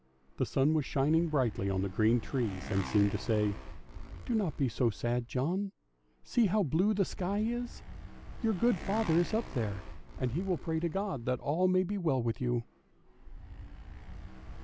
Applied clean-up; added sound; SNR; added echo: none; Motorcycle; 13 dB; none.